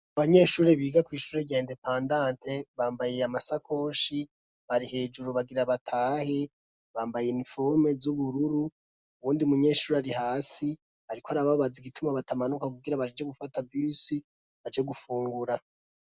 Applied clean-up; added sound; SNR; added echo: none; none; none; none.